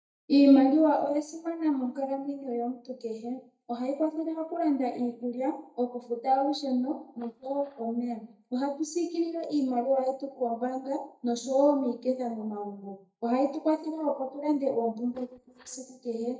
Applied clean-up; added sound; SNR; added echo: neural mask model DeepFilterNet 3.